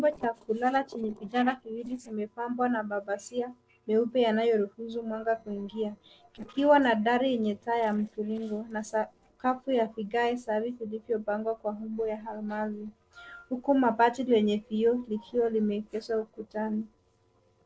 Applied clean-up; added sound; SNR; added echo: neural separator model SepFormer DNS4.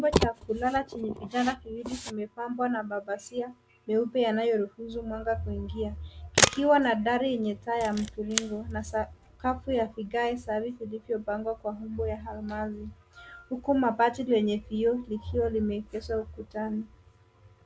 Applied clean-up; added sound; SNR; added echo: none; Camera; 2 dB; none.